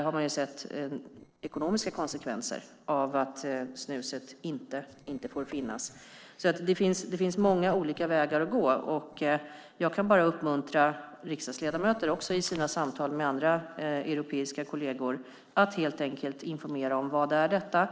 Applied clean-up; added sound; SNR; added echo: neural separator model SepFormer DNS4.